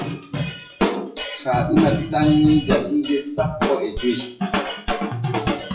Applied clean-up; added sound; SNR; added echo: classical method WPE with log-MMSE.